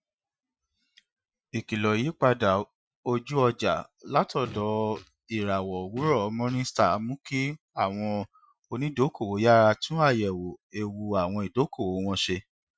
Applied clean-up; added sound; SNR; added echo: classical method Wiener filter.